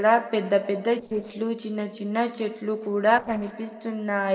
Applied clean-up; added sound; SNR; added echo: neural separator model SepFormer DNS4.